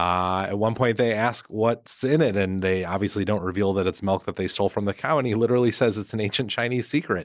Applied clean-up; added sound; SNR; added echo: none; none; none; none.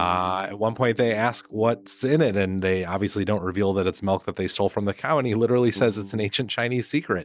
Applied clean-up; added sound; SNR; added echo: neural mask model DeepFilterNet 3.